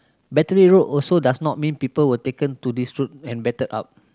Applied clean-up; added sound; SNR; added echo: none; none; none; none.